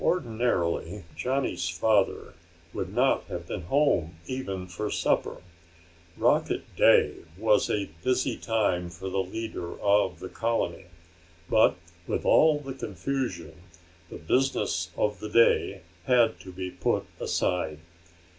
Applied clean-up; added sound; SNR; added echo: none; none; none; none.